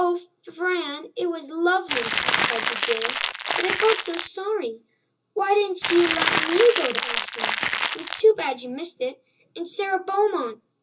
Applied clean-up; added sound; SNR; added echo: none; Crackle; -1 dB; reverberation time 0.2 s.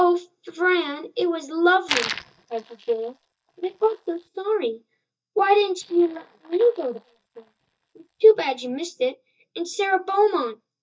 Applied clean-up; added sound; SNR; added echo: neural mask model DeepFilterNet 3.